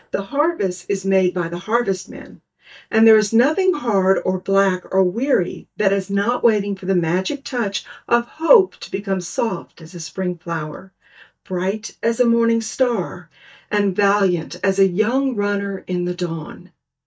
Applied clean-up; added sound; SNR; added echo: neural mask model DeepFilterNet 3.